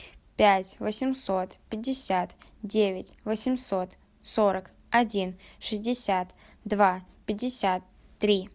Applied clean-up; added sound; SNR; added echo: none; none; none; none.